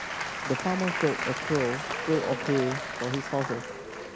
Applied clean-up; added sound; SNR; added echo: none; Applause / Crowd; 3 dB; none.